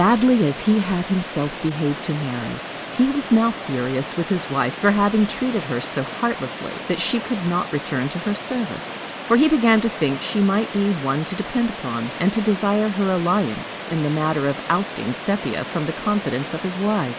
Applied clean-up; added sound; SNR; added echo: none; Water; 10 dB; none.